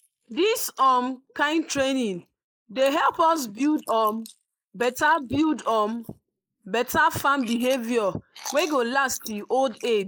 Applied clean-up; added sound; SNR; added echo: neural mask model Resemble Enhance denoiser.